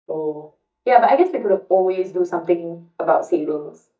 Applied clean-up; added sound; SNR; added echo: neural mask model DeepFilterNet 3.